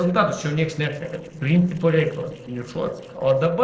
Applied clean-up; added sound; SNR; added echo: neural separator model SepFormer DNS4.